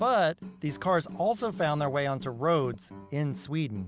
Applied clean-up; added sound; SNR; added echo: none; none; none; none.